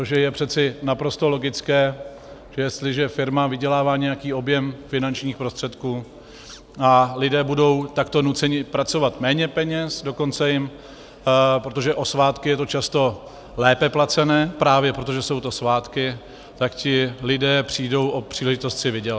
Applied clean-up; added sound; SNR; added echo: none; none; none; none.